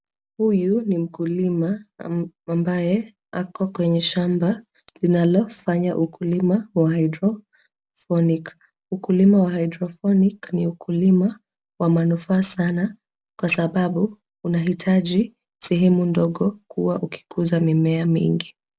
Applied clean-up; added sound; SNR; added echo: none; none; none; none.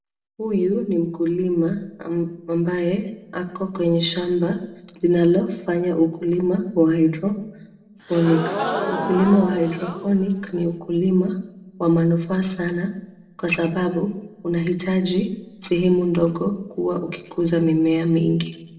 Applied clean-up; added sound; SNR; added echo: none; Crowd / Gasp; 6 dB; reverberation time 0.8 s.